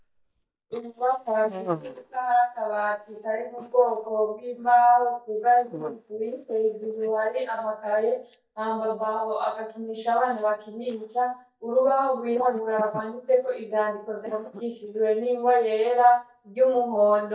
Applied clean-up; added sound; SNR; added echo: neural mask model DeepFilterNet 3.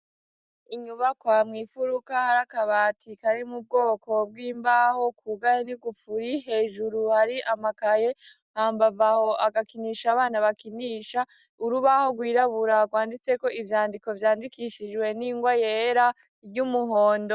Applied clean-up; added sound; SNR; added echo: none; none; none; none.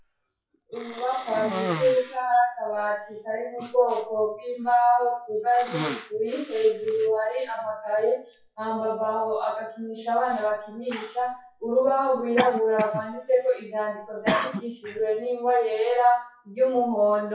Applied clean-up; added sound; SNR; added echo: classical method WPE with log-MMSE.